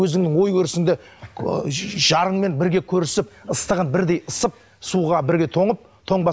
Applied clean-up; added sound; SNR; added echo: none; none; none; none.